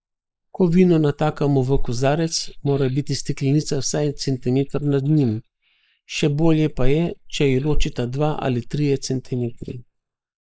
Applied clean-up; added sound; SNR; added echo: neural mask model Resemble Enhance denoiser.